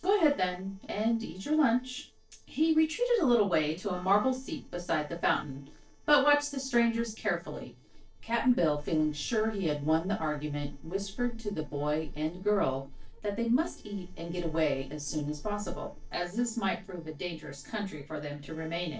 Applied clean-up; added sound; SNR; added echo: neural separator model SepFormer DNS4.